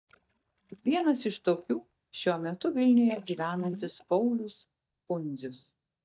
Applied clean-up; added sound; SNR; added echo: neural mask model DeepFilterNet 3.